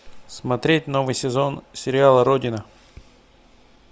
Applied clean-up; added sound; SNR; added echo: none; none; none; none.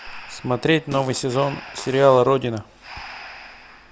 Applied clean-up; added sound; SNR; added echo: none; Breathing + Fart; 17 dB; none.